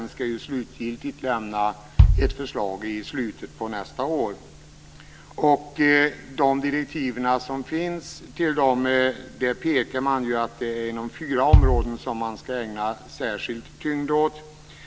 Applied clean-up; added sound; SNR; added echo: none; Bass drum; -3 dB; none.